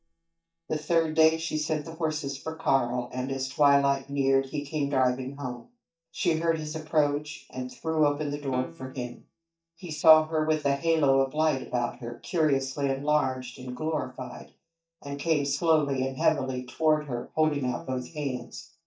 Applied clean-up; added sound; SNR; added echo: neural mask model DeepFilterNet 3.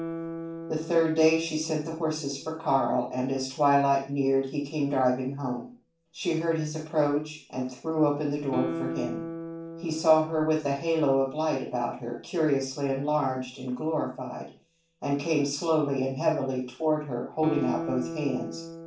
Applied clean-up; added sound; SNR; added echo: none; Guitar; 13 dB; reverberation time 0.4 s.